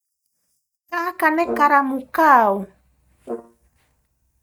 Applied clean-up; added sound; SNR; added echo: neural mask model DeepFilterNet 3.